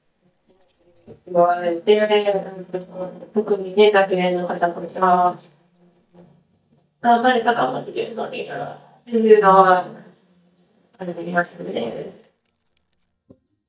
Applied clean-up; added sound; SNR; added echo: neural mask model DeepFilterNet 3.